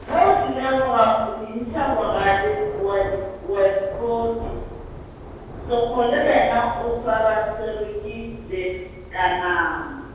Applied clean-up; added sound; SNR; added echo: none; Thunder / Rain; 13 dB; reverberation time 1.3 s.